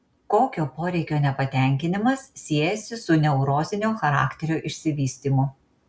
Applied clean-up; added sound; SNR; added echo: none; none; none; none.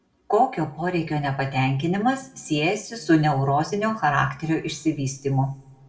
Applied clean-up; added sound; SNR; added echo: none; none; none; reverberation time 0.8 s.